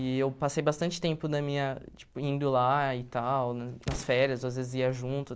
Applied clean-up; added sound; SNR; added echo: none; Explosion; 19 dB; none.